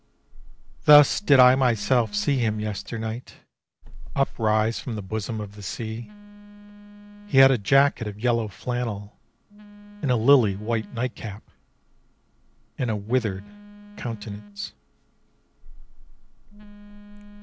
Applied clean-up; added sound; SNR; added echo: none; Telephone; 16 dB; none.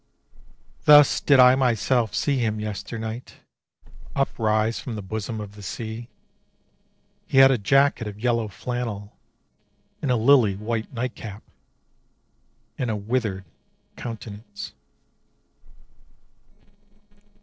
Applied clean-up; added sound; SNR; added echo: neural separator model SepFormer DNS4.